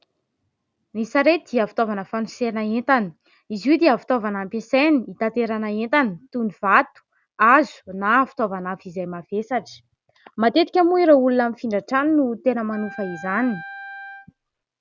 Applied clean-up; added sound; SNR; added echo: none; Wind instrument, woodwind instrument; 16 dB; none.